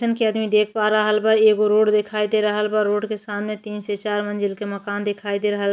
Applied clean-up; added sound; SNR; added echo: none; none; none; none.